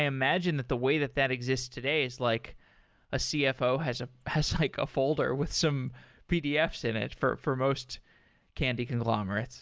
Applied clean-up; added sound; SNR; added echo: none; none; none; none.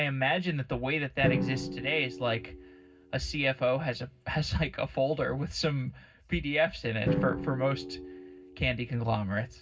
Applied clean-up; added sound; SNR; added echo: none; Drum; 8 dB; reverberation time 0.4 s.